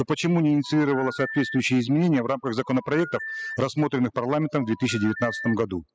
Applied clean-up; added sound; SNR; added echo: classical method spectral subtraction.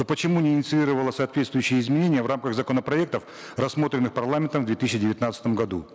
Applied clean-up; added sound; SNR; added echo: none; none; none; none.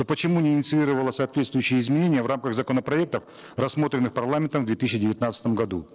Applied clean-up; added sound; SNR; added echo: neural separator model SepFormer DNS4.